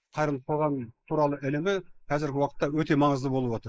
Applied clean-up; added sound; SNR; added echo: neural mask model Resemble Enhance denoiser.